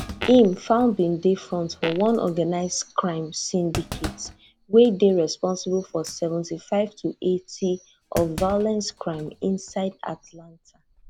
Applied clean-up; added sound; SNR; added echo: none; Thump, thud + Fart; 16 dB; none.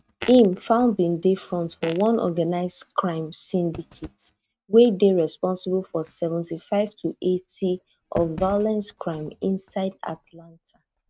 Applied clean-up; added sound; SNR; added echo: neural mask model RNNoise.